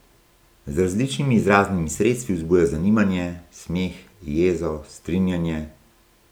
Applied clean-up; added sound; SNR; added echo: none; none; none; none.